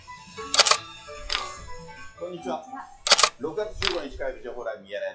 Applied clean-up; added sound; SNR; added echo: classical method WPE with log-MMSE.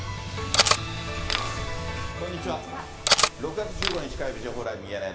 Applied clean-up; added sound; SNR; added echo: none; Cutlery, silverware; -5 dB; reverberation time 2.1 s.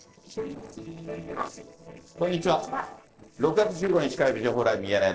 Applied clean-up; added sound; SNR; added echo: neural separator model SepFormer DNS4.